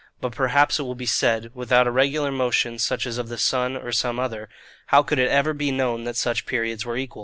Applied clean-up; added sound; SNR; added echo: none; none; none; none.